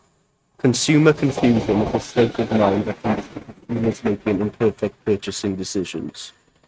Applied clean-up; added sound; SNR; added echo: neural mask model RNNoise.